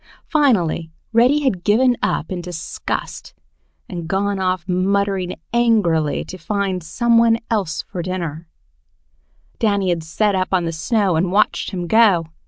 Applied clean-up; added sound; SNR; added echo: none; none; none; none.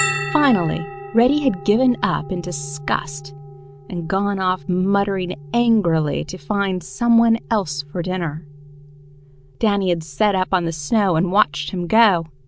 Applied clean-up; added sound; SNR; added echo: none; Bell; 14 dB; none.